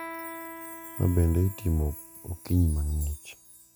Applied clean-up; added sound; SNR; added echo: none; Electric guitar + Chime; 15 dB; none.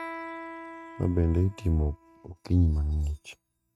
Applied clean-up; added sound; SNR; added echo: neural mask model RNNoise.